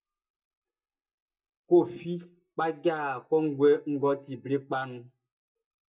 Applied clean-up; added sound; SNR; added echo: neural mask model DeepFilterNet 3.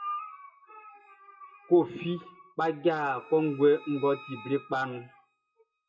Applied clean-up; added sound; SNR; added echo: classical method WPE with log-MMSE.